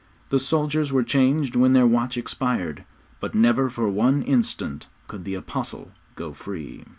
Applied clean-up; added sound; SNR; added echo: none; none; none; none.